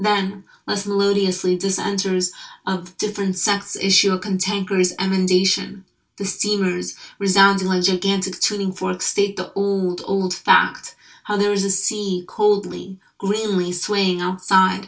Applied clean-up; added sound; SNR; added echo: none; none; none; reverberation time 0.2 s.